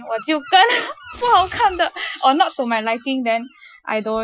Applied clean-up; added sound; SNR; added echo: classical method Wiener filter.